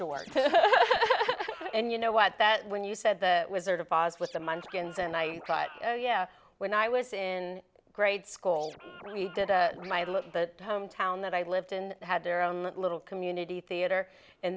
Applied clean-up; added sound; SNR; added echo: none; Scratching (performance technique); 19 dB; none.